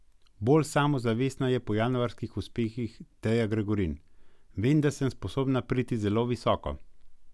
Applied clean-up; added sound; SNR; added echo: none; none; none; none.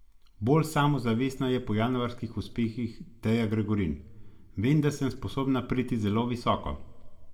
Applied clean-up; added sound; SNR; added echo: none; none; none; reverberation time 0.5 s.